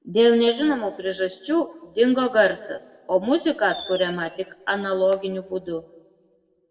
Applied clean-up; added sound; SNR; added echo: none; Fireworks; 19 dB; reverberation time 1.0 s.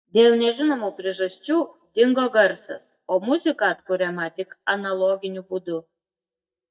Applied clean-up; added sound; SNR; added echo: neural mask model DeepFilterNet 3.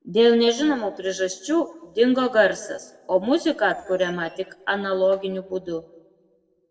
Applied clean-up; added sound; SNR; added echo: neural separator model SepFormer DNS4.